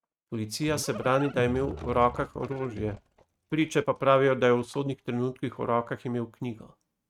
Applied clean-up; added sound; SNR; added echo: neural mask model RNNoise.